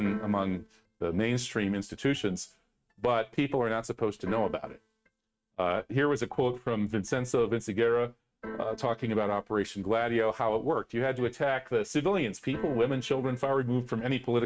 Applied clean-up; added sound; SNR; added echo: neural mask model RNNoise.